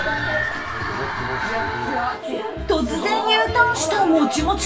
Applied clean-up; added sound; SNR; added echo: none; none; none; reverberation time 0.2 s.